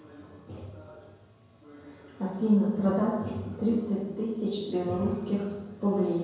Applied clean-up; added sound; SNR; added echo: none; none; none; reverberation time 0.9 s.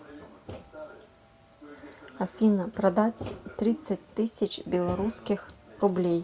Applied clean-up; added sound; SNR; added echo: none; none; none; none.